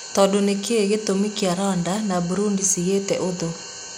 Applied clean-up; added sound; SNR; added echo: none; none; none; none.